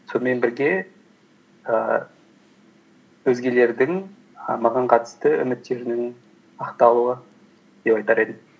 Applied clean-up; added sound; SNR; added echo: none; none; none; none.